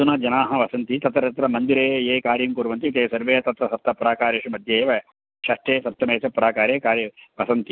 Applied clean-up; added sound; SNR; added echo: none; none; none; none.